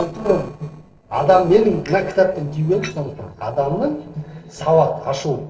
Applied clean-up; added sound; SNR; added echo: neural separator model SepFormer DNS4.